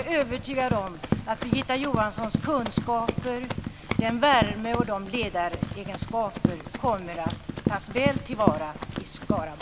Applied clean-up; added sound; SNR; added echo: none; Run; 2 dB; none.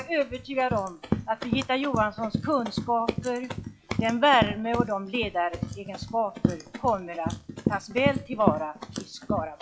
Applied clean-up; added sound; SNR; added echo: classical method log-MMSE.